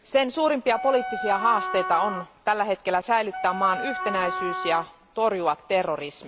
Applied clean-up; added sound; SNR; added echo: none; Wind instrument, woodwind instrument; 6 dB; none.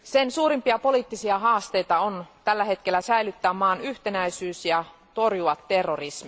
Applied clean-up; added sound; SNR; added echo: none; none; none; none.